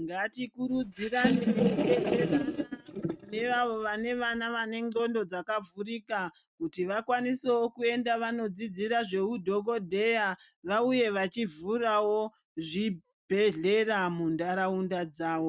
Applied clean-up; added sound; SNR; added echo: neural mask model RNNoise.